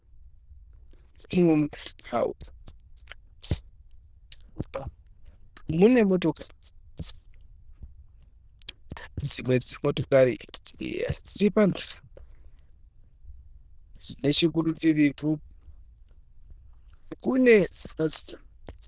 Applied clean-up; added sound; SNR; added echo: neural diffusion model UNIVERSE++.